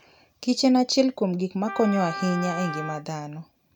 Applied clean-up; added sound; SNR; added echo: none; Wind instrument, woodwind instrument; 11 dB; none.